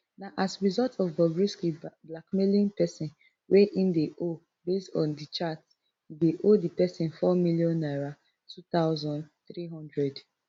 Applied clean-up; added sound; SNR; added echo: none; none; none; none.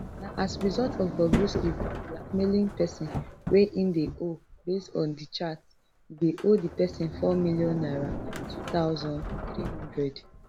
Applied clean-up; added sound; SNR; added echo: none; Sliding door; 7 dB; none.